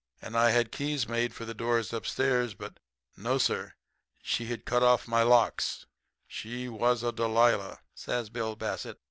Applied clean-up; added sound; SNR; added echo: none; none; none; none.